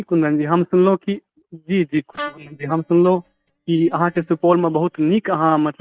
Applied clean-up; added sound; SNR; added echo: neural mask model DeepFilterNet 3.